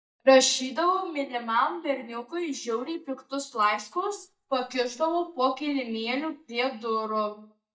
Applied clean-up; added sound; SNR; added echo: neural mask model DeepFilterNet 3.